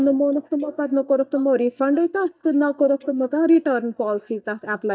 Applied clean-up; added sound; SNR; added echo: neural mask model DeepFilterNet 3.